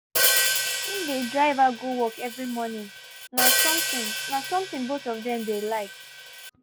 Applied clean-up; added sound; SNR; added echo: none; Hi-hat; -1 dB; none.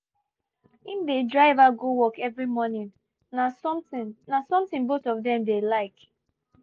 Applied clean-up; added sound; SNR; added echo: none; none; none; none.